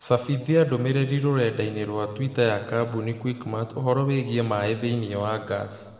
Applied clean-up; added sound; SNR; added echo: none; none; none; reverberation time 1.7 s.